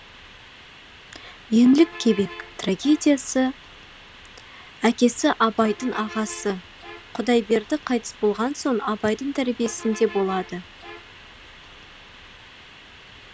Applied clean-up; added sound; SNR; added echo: none; Bus; 19 dB; none.